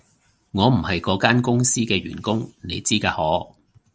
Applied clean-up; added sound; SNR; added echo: none; none; none; none.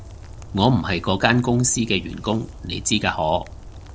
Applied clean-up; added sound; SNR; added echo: none; Rain; 16 dB; none.